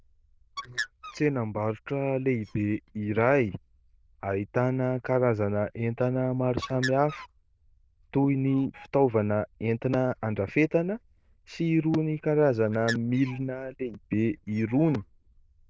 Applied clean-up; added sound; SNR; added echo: neural diffusion model UNIVERSE++.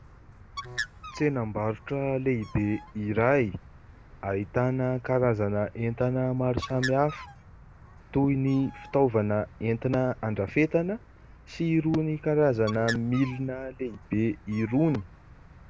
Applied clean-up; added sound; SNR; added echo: none; Bird; 16 dB; none.